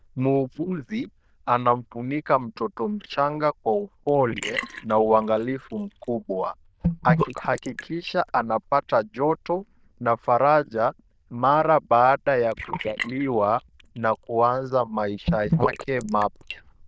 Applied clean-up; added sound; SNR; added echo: neural diffusion model UNIVERSE++.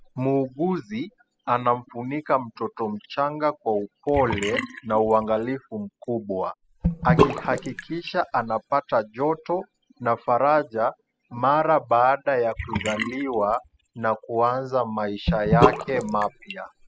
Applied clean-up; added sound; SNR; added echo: classical method spectral subtraction.